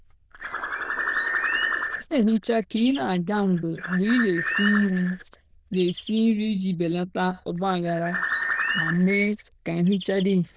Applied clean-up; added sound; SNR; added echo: neural diffusion model UNIVERSE++.